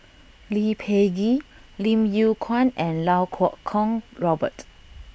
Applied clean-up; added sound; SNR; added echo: none; none; none; none.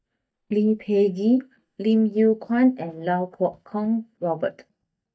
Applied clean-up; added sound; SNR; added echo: neural mask model DeepFilterNet 3.